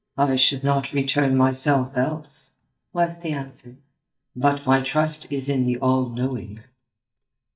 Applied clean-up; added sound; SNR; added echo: neural mask model DeepFilterNet 3.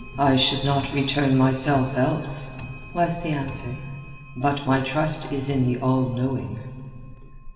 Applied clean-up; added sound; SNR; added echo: none; Clock; 18 dB; reverberation time 2.1 s.